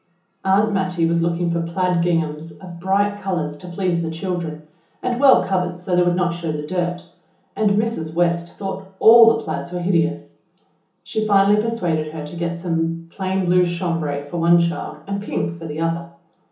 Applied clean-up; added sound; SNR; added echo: none; none; none; reverberation time 0.7 s.